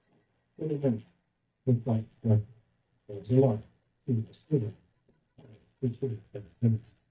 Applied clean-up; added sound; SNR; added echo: neural mask model DeepFilterNet 3.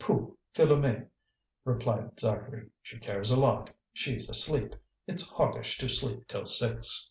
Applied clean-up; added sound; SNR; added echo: none; none; none; none.